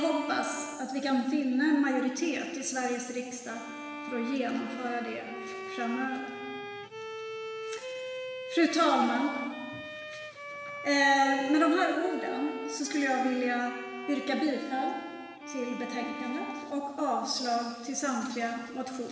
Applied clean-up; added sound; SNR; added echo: none; Bowed string instrument; 11 dB; reverberation time 1.6 s.